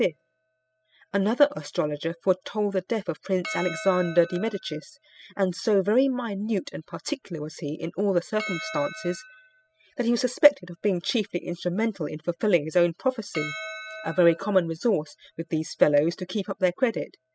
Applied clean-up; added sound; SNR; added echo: classical method spectral subtraction.